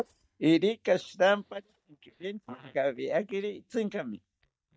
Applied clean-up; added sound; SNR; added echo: neural mask model DeepFilterNet 3.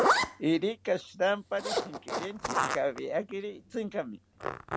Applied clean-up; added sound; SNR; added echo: none; Zipper (clothing); 0 dB; none.